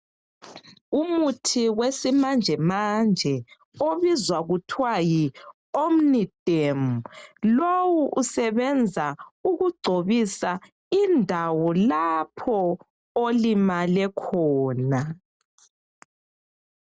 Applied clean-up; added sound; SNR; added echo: none; none; none; none.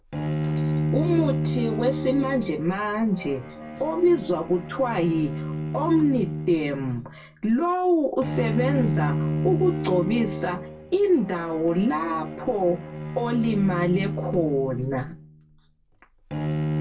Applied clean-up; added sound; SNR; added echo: none; Bowed string instrument; 4 dB; reverberation time 0.2 s.